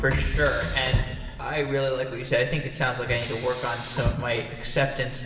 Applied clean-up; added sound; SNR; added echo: none; Sink (filling or washing); 7 dB; reverberation time 2.6 s.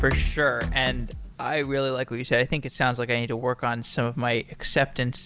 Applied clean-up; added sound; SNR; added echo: none; none; none; none.